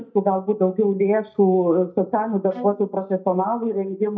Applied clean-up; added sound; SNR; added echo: neural mask model DeepFilterNet 3.